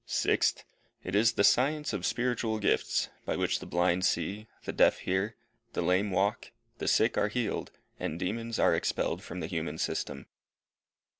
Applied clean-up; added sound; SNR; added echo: none; none; none; none.